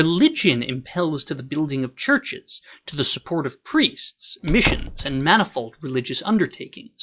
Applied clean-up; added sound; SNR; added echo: classical method log-MMSE.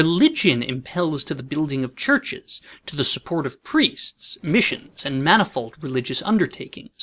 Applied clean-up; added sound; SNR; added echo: neural separator model SepFormer DNS4.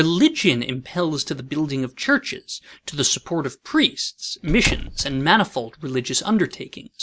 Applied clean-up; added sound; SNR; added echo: neural mask model DeepFilterNet 3.